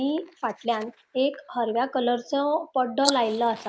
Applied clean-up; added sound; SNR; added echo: neural mask model Resemble Enhance denoiser.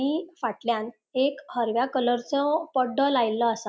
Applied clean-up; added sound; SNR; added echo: none; none; none; none.